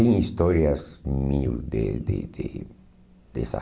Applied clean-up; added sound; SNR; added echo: none; Walk, footsteps / Bird vocalization, bird call, bird song; 14 dB; none.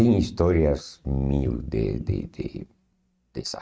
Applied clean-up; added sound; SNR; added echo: neural mask model RNNoise.